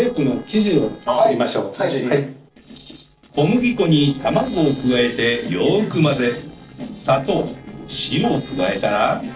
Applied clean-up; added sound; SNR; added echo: neural separator model SepFormer DNS4.